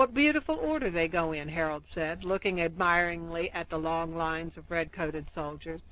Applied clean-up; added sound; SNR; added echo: none; none; none; none.